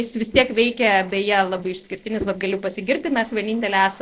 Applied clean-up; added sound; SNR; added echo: neural separator model SepFormer DNS4.